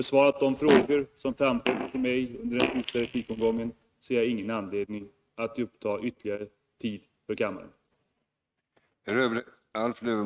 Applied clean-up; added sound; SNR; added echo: neural mask model RNNoise.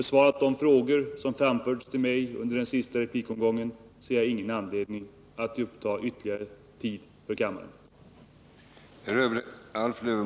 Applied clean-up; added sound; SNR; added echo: none; none; none; none.